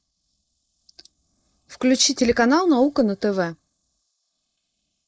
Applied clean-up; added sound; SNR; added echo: neural mask model Resemble Enhance denoiser.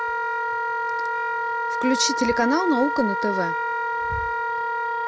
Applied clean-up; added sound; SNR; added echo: none; Wind instrument, woodwind instrument; -2 dB; none.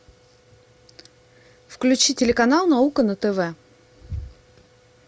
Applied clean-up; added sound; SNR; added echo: none; none; none; none.